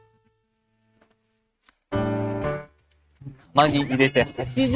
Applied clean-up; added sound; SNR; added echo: neural mask model RNNoise.